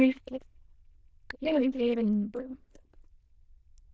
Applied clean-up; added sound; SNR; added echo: neural diffusion model UNIVERSE++.